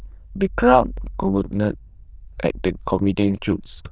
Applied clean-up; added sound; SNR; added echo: neural diffusion model UNIVERSE++.